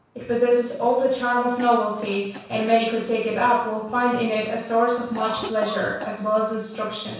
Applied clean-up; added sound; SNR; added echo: none; Cough; 18 dB; reverberation time 0.7 s.